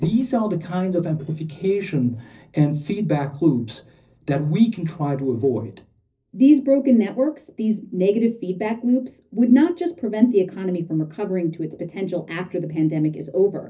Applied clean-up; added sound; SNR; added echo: neural separator model SepFormer DNS4.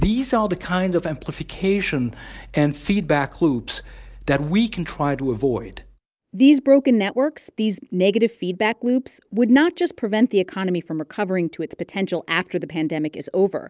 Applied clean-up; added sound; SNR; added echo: none; none; none; none.